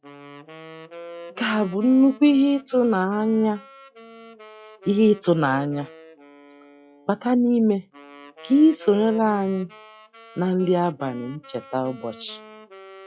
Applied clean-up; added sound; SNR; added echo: classical method log-MMSE.